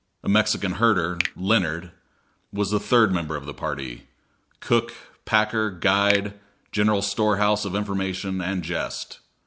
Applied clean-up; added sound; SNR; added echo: none; Finger snapping; 13 dB; none.